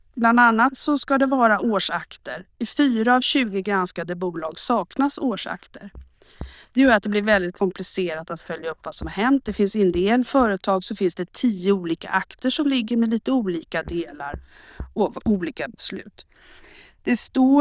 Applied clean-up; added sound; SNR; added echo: neural diffusion model UNIVERSE++.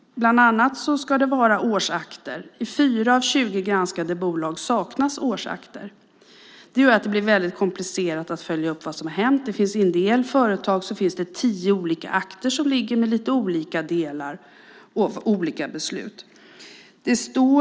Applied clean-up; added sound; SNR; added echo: none; none; none; none.